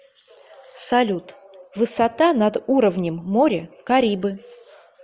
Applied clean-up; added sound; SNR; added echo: none; none; none; none.